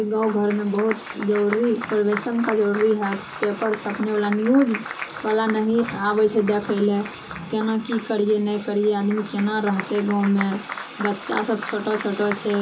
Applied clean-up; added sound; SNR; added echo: none; Applause; 13 dB; reverberation time 0.2 s.